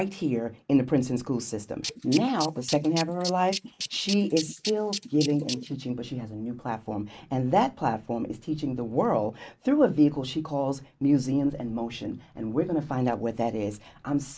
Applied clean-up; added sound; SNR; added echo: neural mask model Resemble Enhance denoiser.